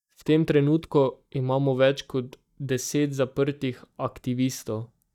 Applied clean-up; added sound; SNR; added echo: neural mask model DeepFilterNet 3.